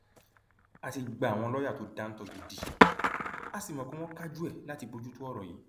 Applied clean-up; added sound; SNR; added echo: none; Skateboard; -4 dB; none.